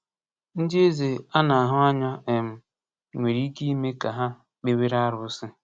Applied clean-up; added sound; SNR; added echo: none; none; none; none.